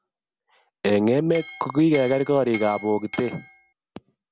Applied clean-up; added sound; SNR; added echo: none; Chink, clink; 12 dB; none.